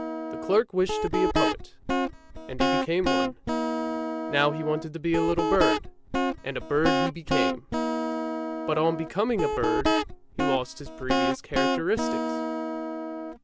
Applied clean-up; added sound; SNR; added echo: none; Guitar; -2 dB; none.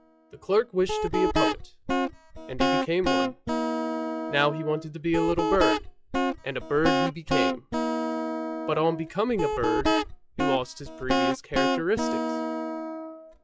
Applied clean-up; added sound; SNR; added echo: classical method log-MMSE.